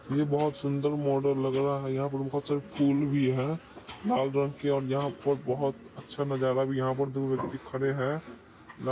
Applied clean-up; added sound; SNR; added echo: none; none; none; none.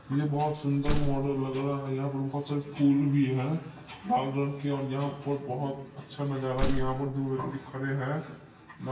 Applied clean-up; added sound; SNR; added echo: none; Slam; 1 dB; reverberation time 0.9 s.